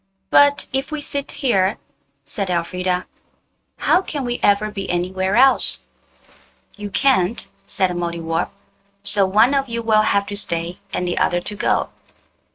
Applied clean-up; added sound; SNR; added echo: neural mask model RNNoise.